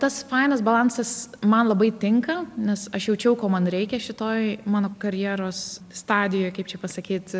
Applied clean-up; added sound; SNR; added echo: none; none; none; none.